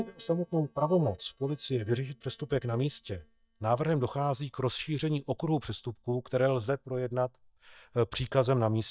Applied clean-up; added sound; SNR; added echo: neural mask model DeepFilterNet 3.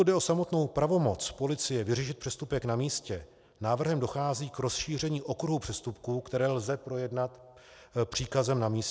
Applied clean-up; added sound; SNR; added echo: none; none; none; none.